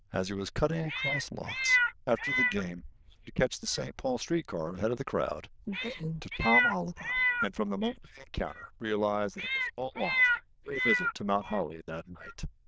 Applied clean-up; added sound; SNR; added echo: neural diffusion model UNIVERSE++.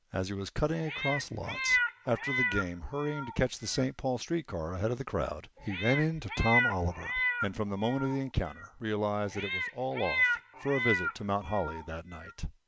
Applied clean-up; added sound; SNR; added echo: none; Meow; 2 dB; none.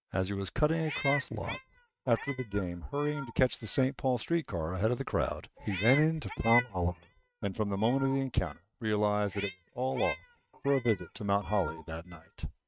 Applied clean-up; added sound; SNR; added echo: neural mask model RNNoise.